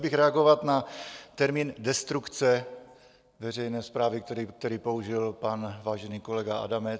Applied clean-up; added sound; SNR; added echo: none; none; none; none.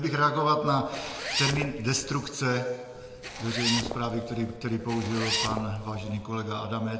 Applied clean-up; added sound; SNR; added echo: none; Zipper (clothing); 6 dB; reverberation time 1.7 s.